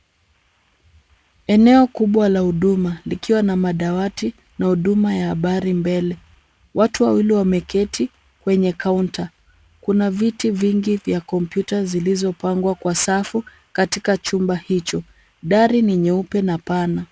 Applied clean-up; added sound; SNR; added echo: none; none; none; none.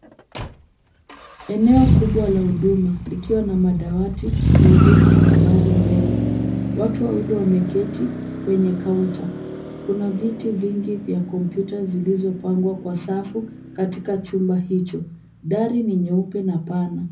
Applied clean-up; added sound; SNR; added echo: none; Motor vehicle (road); 0 dB; reverberation time 0.4 s.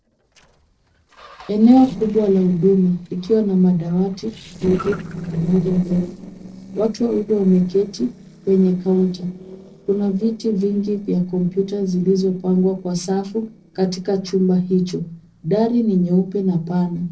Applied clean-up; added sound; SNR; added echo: neural separator model SepFormer DNS4.